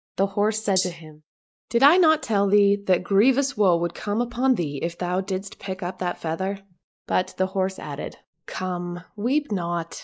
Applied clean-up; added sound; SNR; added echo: neural mask model Resemble Enhance denoiser.